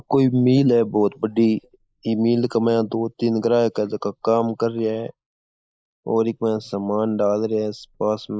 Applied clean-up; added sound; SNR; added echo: neural mask model Resemble Enhance denoiser.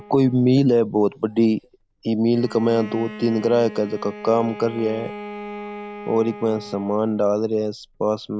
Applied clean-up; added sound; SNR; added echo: none; Bowed string instrument; 16 dB; none.